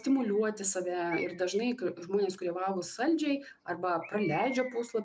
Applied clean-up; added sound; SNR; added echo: none; Bird; 18 dB; none.